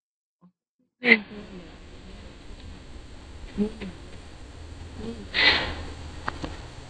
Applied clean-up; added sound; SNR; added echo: neural mask model DeepFilterNet 3.